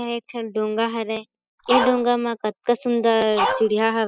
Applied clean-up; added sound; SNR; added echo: classical method spectral subtraction.